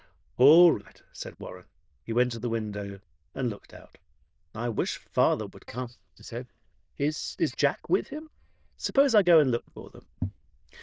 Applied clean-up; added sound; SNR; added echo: neural diffusion model UNIVERSE++.